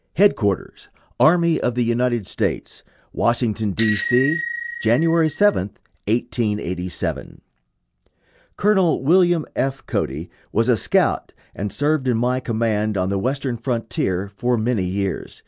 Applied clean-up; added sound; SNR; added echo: none; Bicycle bell; 3 dB; none.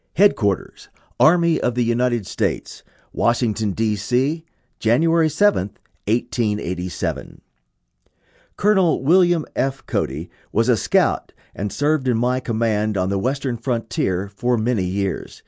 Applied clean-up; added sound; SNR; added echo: none; none; none; none.